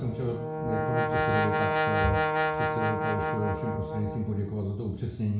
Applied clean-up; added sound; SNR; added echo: none; Brass instrument; -2 dB; reverberation time 0.6 s.